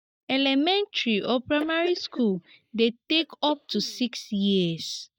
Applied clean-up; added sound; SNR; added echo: neural mask model DeepFilterNet 3.